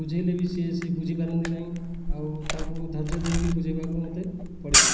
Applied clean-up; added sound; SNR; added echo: none; Camera; 0 dB; reverberation time 0.5 s.